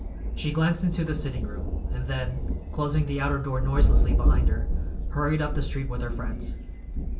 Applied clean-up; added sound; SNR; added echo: none; Thunder; -4 dB; reverberation time 0.3 s.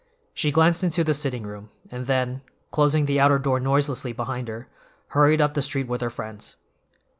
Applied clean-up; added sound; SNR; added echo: none; none; none; none.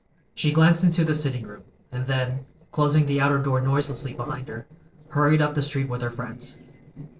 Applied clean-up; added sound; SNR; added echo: neural separator model SepFormer DNS4.